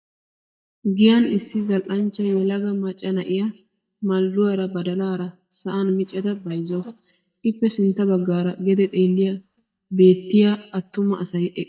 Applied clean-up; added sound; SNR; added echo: neural mask model DeepFilterNet 3.